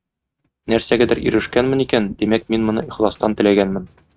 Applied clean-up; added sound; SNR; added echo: neural mask model RNNoise.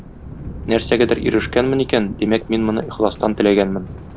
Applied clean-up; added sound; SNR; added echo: none; Thunder; 13 dB; none.